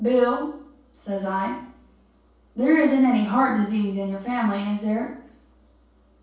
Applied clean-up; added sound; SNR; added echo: none; none; none; reverberation time 0.7 s.